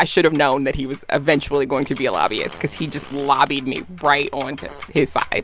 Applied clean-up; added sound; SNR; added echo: none; Fart; 20 dB; none.